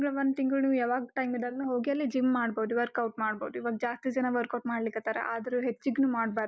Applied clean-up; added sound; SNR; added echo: none; none; none; none.